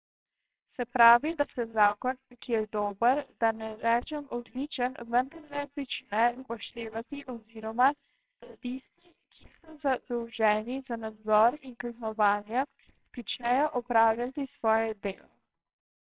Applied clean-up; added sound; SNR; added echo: neural separator model SepFormer WHAMR!.